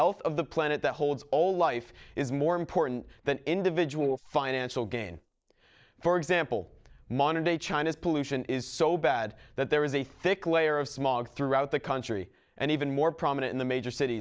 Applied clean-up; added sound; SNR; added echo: neural mask model Resemble Enhance denoiser.